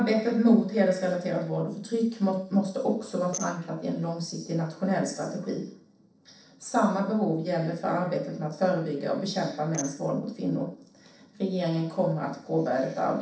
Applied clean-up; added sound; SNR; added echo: neural separator model SepFormer DNS4.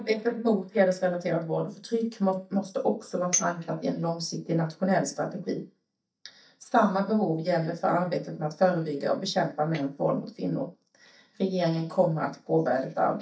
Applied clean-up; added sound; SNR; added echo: neural mask model DeepFilterNet 3.